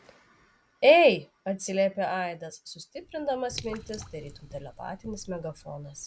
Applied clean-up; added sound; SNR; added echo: none; Drip / Water; 18 dB; none.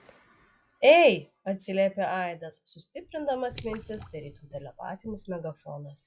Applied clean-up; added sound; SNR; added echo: classical method log-MMSE.